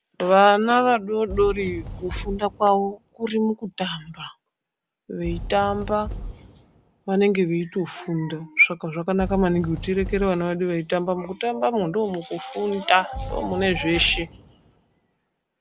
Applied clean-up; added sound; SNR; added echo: none; Fireworks; 14 dB; none.